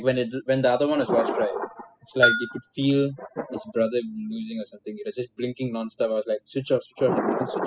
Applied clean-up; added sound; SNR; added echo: classical method spectral subtraction.